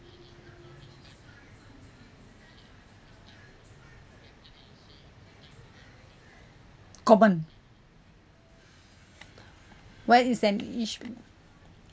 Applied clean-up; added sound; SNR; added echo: none; none; none; none.